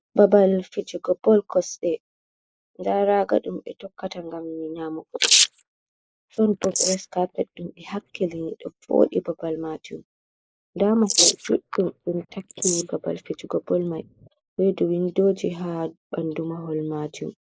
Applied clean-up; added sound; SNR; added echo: neural mask model Resemble Enhance denoiser.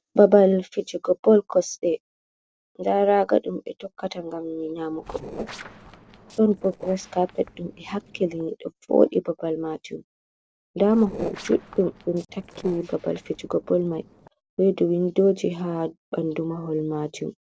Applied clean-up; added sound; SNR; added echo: neural separator model SepFormer DNS4.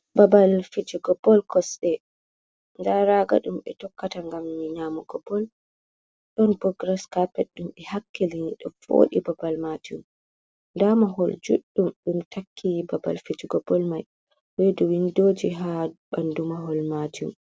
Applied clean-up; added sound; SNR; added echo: none; none; none; none.